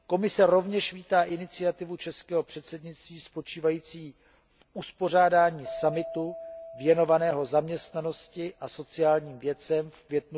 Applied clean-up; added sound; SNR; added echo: none; Keyboard (musical); 19 dB; none.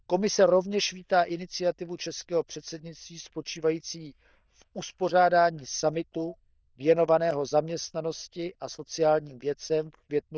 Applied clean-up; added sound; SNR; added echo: neural diffusion model UNIVERSE++.